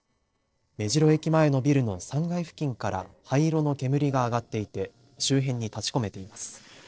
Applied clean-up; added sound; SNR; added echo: neural separator model SepFormer DNS4.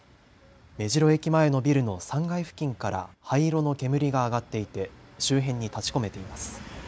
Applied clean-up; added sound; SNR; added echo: none; none; none; none.